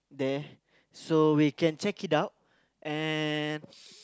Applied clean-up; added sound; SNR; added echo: none; none; none; none.